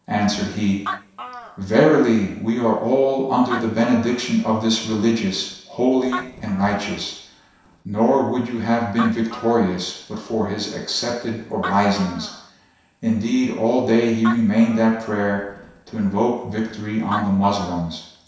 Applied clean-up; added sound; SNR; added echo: none; Animal; 16 dB; reverberation time 0.7 s.